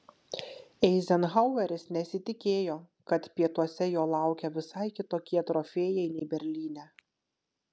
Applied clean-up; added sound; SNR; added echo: none; none; none; none.